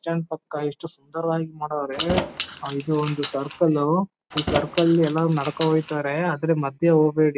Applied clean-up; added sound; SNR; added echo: none; Keys jangling; 9 dB; none.